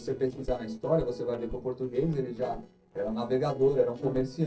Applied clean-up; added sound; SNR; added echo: neural separator model SepFormer DNS4.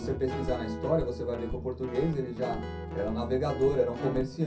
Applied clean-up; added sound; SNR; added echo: none; Guitar; 6 dB; reverberation time 0.3 s.